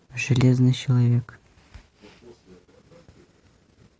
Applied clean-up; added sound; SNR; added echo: none; none; none; none.